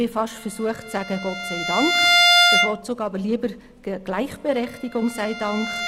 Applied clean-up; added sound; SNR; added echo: none; Bowed string instrument; -3 dB; none.